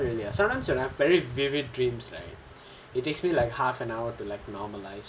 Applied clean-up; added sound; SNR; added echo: none; none; none; none.